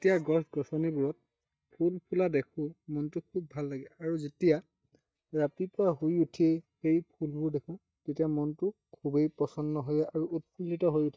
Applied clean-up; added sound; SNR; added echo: neural mask model DeepFilterNet 3.